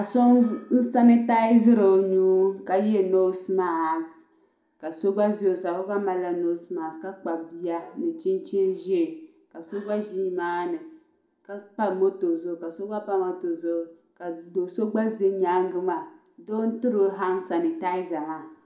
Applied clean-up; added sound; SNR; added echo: none; none; none; reverberation time 0.4 s.